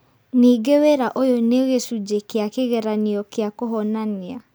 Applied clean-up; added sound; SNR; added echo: none; none; none; none.